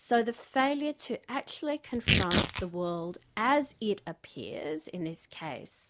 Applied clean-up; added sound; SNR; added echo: none; Tearing; 0 dB; none.